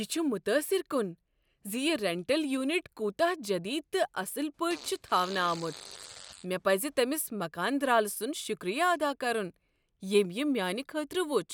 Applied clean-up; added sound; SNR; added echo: none; Fart; 17 dB; none.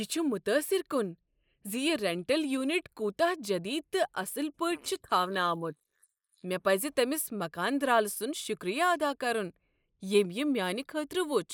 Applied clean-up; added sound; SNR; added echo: neural mask model Resemble Enhance denoiser.